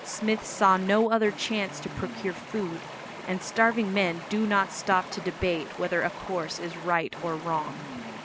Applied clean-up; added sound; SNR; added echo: none; Stream; 12 dB; none.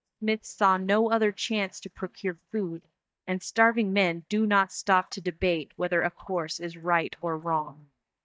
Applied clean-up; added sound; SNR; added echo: neural mask model DeepFilterNet 3.